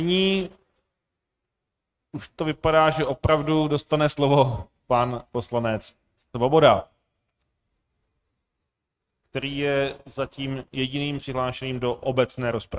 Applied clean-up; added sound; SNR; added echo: neural mask model RNNoise.